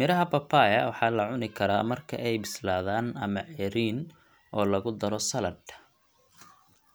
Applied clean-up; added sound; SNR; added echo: none; none; none; none.